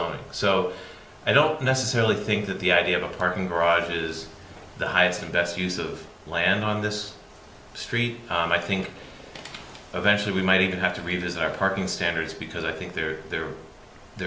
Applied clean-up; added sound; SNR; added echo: none; none; none; none.